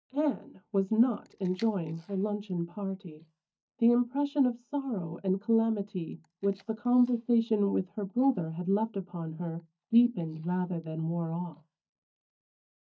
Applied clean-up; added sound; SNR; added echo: neural mask model DeepFilterNet 3.